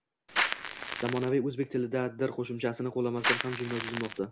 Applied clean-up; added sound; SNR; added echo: none; Crackle; 1 dB; none.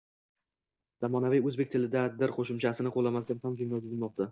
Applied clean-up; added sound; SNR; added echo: neural mask model DeepFilterNet 3.